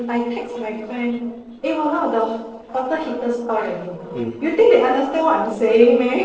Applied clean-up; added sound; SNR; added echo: neural separator model SepFormer DNS4.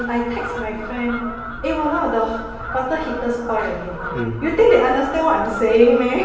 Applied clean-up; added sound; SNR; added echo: none; Fowl; 12 dB; reverberation time 1.9 s.